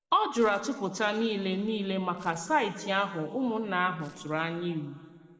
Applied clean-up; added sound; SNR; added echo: neural separator model SepFormer DNS4.